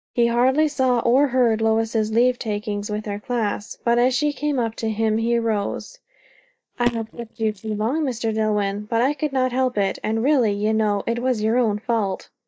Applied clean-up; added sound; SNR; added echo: neural mask model DeepFilterNet 3.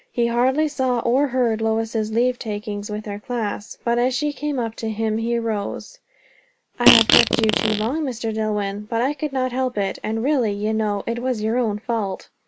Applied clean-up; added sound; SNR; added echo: none; Fart; -4 dB; none.